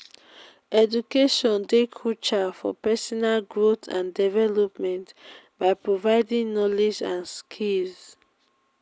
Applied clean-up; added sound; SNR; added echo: none; none; none; none.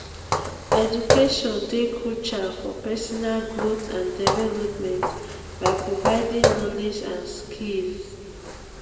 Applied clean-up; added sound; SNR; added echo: none; Walk, footsteps; 1 dB; reverberation time 1.8 s.